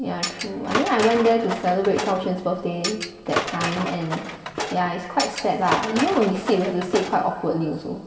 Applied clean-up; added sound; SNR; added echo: none; Tools; 6 dB; reverberation time 2.2 s.